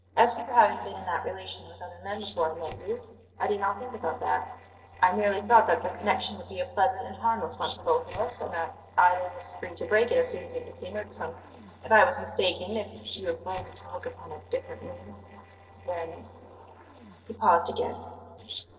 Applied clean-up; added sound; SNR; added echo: neural separator model SepFormer DNS4.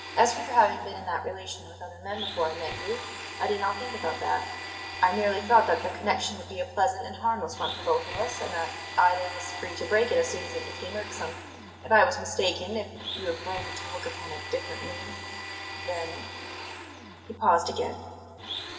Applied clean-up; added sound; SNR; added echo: none; Domestic sounds, home sounds; 10 dB; reverberation time 2.1 s.